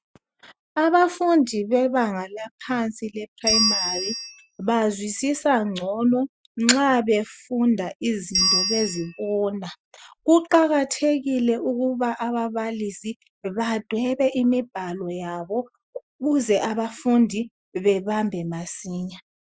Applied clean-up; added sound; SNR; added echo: classical method Wiener filter.